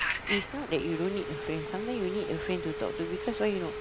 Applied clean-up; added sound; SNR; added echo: none; Telephone; 3 dB; none.